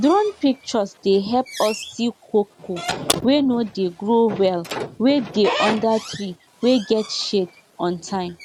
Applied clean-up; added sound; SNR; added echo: none; Squeak / Slam; 10 dB; none.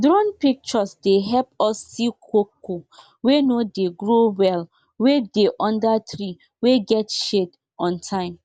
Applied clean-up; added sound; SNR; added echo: none; none; none; none.